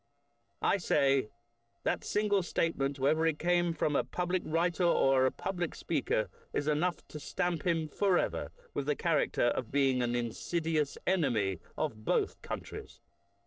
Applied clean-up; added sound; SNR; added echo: neural separator model SepFormer DNS4.